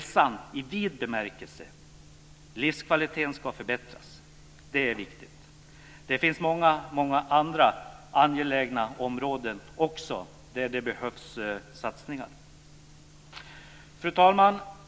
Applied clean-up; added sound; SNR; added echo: none; none; none; none.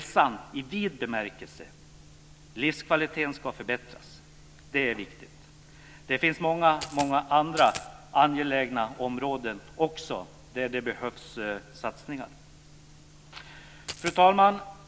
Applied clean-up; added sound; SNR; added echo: none; Coin (dropping); 11 dB; none.